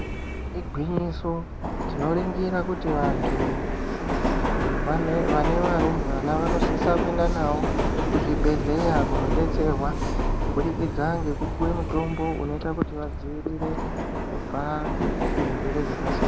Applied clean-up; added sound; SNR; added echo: none; Subway, metro, underground; -2 dB; none.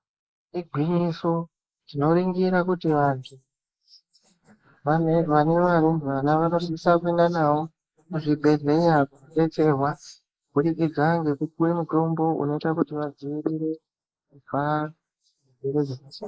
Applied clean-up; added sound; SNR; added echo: neural mask model Resemble Enhance denoiser.